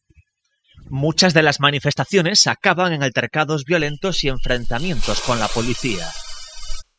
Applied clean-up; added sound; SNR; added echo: classical method spectral subtraction.